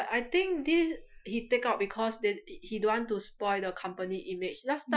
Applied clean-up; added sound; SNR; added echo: classical method Wiener filter.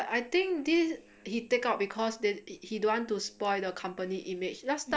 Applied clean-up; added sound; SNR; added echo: neural separator model SepFormer DNS4.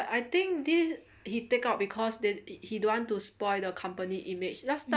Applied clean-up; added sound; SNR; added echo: none; none; none; none.